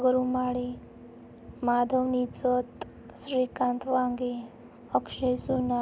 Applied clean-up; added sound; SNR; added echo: none; none; none; none.